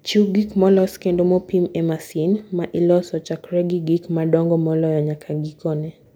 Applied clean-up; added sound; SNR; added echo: none; none; none; none.